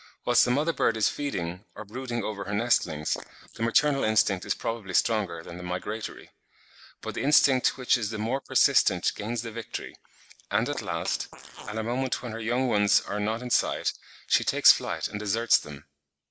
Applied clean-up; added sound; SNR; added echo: neural mask model Resemble Enhance denoiser.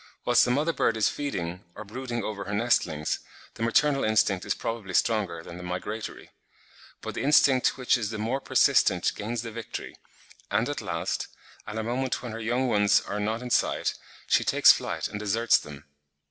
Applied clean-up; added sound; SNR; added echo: none; none; none; none.